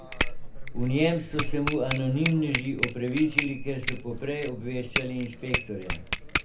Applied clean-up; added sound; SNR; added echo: none; Bicycle bell; -3 dB; reverberation time 0.3 s.